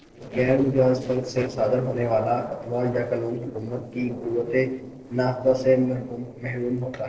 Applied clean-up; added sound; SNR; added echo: neural separator model SepFormer DNS4.